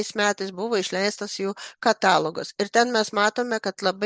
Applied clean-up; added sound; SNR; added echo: none; none; none; none.